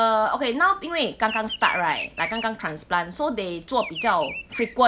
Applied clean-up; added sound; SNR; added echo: none; Bird vocalization, bird call, bird song; 13 dB; none.